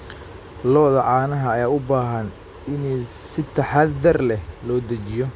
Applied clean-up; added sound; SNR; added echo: none; none; none; none.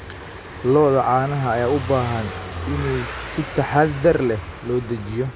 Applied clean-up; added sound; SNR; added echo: none; Car passing by / Engine; 12 dB; none.